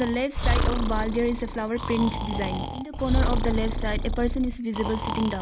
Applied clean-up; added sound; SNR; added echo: none; Breathing; -1 dB; none.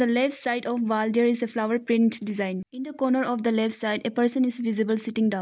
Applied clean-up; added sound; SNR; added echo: none; none; none; none.